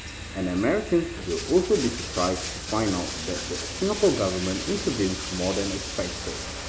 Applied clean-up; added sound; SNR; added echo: none; Bathtub (filling or washing); 8 dB; none.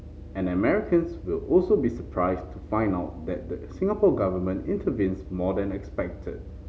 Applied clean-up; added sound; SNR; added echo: none; none; none; none.